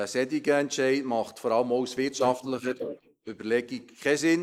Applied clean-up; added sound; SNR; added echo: neural mask model Resemble Enhance denoiser.